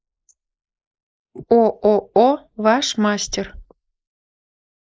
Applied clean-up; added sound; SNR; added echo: neural mask model Resemble Enhance denoiser.